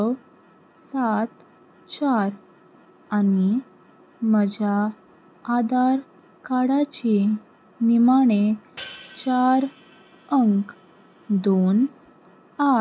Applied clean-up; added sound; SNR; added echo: none; Hi-hat; 20 dB; none.